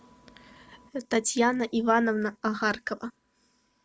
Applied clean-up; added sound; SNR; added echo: none; none; none; none.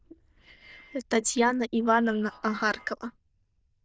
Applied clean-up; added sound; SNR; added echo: neural diffusion model UNIVERSE++.